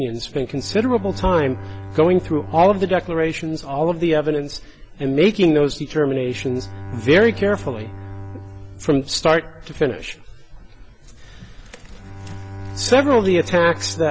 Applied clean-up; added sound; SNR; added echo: none; Bowed string instrument; 16 dB; none.